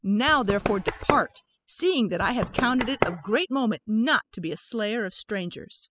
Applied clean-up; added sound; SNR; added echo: classical method spectral subtraction.